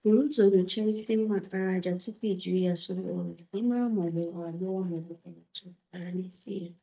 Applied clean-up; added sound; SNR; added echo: neural mask model DeepFilterNet 3.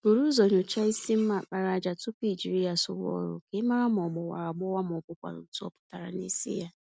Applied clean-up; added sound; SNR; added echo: none; none; none; none.